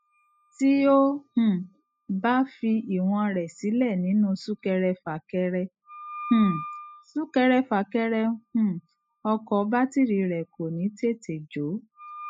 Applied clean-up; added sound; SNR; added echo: classical method spectral subtraction.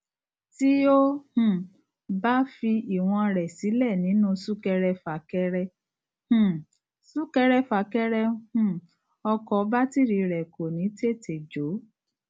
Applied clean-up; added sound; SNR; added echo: none; none; none; none.